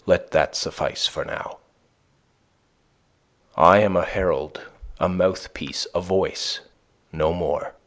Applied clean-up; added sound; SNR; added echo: none; none; none; none.